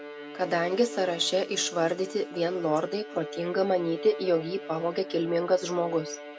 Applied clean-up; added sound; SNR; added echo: none; Bowed string instrument; 12 dB; none.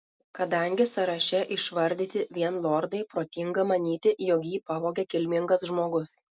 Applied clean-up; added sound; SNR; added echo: none; none; none; none.